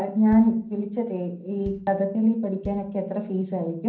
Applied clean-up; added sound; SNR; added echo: none; Bass drum; 20 dB; reverberation time 0.6 s.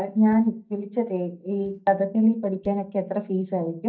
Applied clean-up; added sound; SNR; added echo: neural mask model DeepFilterNet 3.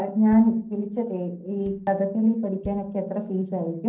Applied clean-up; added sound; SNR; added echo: neural separator model SepFormer DNS4.